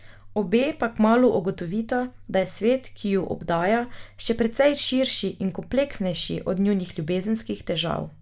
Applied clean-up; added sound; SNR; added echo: none; none; none; none.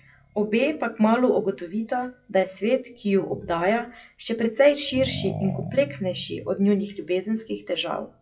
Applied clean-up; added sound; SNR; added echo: classical method WPE with log-MMSE.